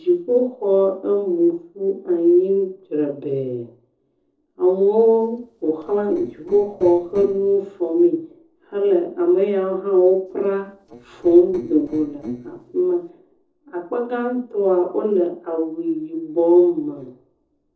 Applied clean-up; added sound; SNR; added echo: neural separator model SepFormer DNS4.